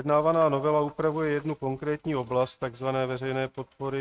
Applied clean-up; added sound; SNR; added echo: neural mask model RNNoise.